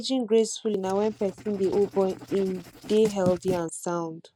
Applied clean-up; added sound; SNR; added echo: neural mask model RNNoise.